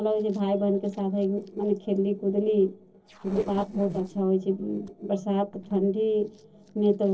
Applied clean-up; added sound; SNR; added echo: neural separator model SepFormer DNS4.